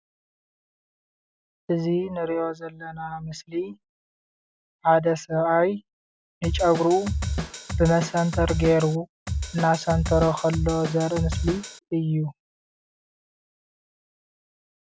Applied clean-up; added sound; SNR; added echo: none; Drum kit; 3 dB; none.